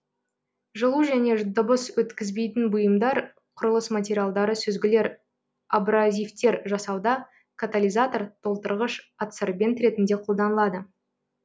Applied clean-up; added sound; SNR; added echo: none; none; none; none.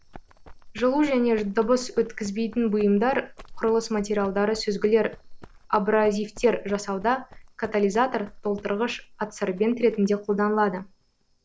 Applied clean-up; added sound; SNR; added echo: none; Run; 19 dB; none.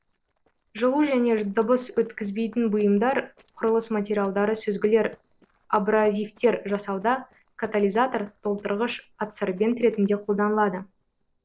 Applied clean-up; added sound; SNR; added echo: neural separator model SepFormer DNS4.